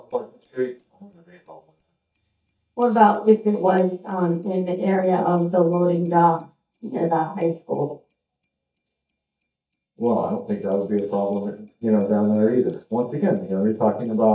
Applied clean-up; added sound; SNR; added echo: neural mask model DeepFilterNet 3.